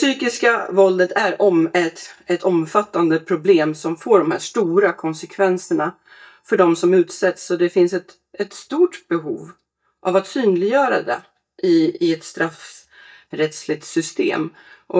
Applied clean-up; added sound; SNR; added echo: neural mask model DeepFilterNet 3.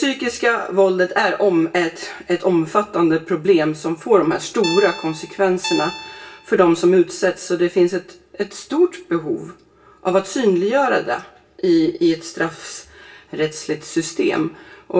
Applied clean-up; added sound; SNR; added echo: none; Guitar; 11 dB; reverberation time 0.2 s.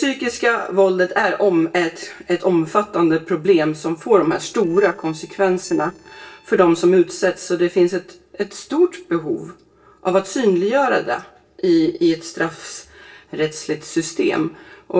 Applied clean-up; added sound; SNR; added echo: neural separator model SepFormer DNS4.